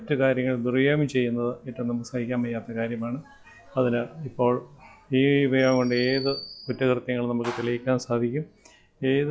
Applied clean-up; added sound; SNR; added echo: classical method log-MMSE.